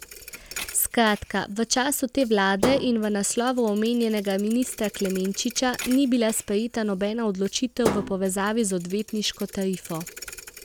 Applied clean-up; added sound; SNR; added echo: none; Thump, thud; 12 dB; none.